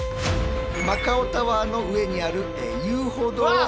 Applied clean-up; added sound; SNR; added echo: none; Bowed string instrument; 8 dB; none.